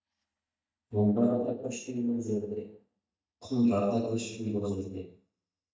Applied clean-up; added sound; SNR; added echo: neural mask model DeepFilterNet 3.